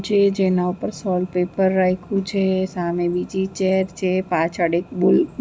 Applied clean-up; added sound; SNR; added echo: none; none; none; none.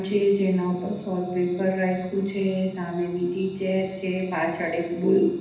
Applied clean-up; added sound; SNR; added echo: none; Insect; -3 dB; reverberation time 0.9 s.